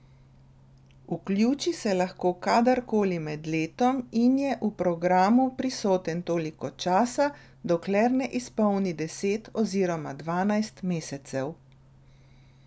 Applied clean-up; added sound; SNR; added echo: none; none; none; none.